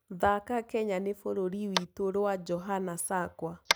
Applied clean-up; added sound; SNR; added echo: none; Tap; 8 dB; none.